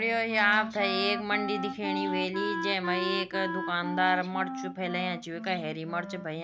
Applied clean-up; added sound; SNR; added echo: none; Wind instrument, woodwind instrument; 5 dB; none.